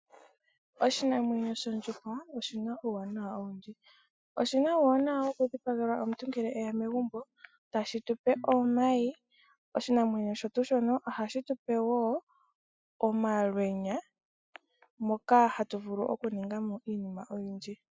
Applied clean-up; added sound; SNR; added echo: classical method spectral subtraction.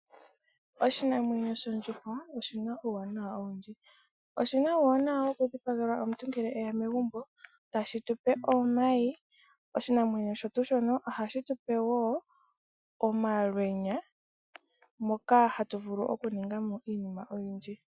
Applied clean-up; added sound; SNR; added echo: classical method Wiener filter.